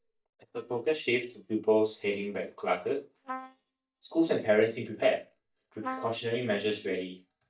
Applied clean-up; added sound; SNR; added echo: neural mask model DeepFilterNet 3.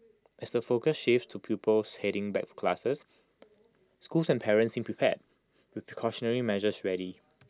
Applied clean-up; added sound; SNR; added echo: none; none; none; none.